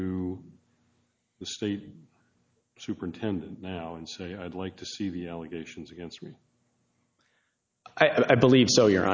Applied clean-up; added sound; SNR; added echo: none; none; none; none.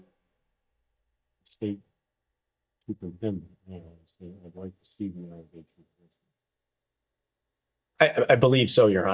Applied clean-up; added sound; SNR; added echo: neural mask model DeepFilterNet 3.